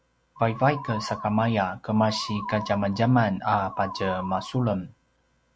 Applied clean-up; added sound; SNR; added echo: none; Musical instrument; 12 dB; none.